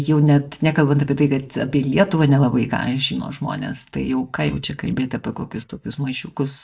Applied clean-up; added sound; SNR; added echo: neural mask model DeepFilterNet 3.